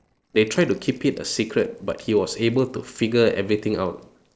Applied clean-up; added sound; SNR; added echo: neural separator model SepFormer DNS4.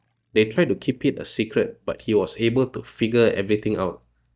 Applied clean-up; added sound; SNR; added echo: neural mask model DeepFilterNet 3.